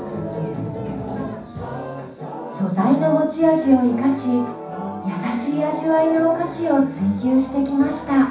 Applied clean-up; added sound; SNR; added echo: none; Wind instrument, woodwind instrument; 20 dB; reverberation time 0.7 s.